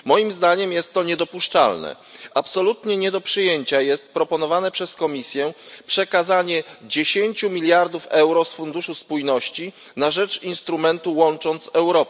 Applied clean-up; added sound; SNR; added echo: none; none; none; none.